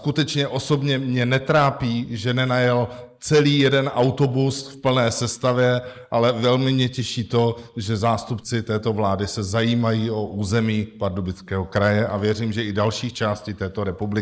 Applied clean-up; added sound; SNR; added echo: neural mask model Resemble Enhance denoiser.